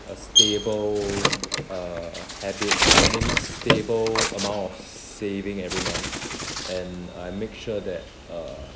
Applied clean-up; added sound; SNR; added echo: none; Bird; -4 dB; none.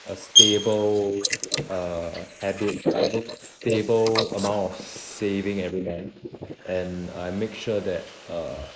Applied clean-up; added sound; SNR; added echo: neural mask model Resemble Enhance denoiser.